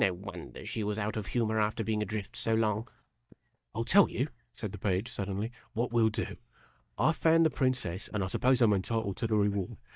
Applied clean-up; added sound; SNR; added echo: neural mask model DeepFilterNet 3.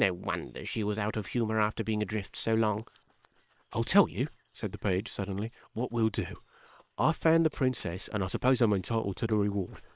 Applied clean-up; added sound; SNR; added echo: neural separator model SepFormer WHAM!.